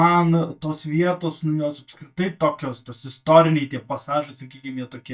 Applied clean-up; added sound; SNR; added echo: neural mask model DeepFilterNet 3.